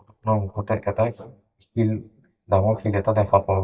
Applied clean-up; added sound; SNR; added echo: neural mask model DeepFilterNet 3.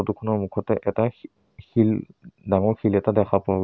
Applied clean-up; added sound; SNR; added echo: none; none; none; none.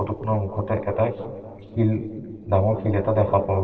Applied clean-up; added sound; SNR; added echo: neural separator model SepFormer DNS4.